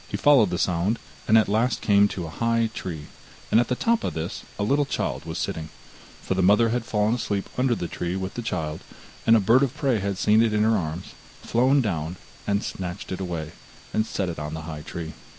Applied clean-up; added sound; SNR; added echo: none; none; none; none.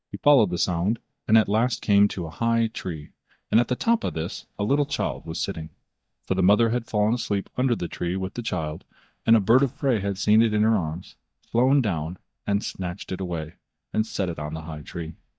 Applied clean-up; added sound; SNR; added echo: neural mask model DeepFilterNet 3.